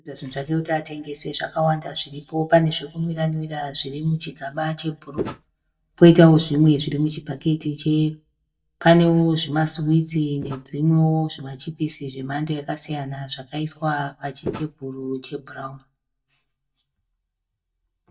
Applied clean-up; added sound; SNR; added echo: neural mask model DeepFilterNet 3.